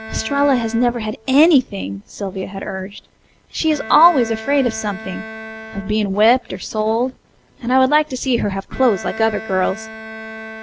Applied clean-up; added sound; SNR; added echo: none; Bowed string instrument; 16 dB; none.